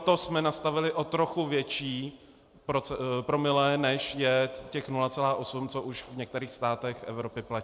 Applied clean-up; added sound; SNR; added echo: none; none; none; none.